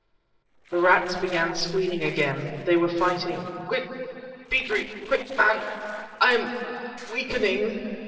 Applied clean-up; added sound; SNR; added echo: neural separator model SepFormer DNS4.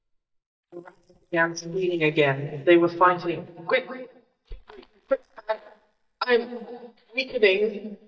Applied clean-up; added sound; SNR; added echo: neural mask model DeepFilterNet 3.